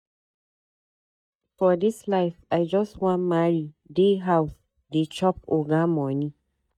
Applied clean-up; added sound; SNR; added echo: neural mask model DeepFilterNet 3.